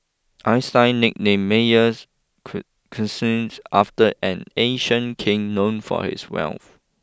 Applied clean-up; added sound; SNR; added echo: none; none; none; none.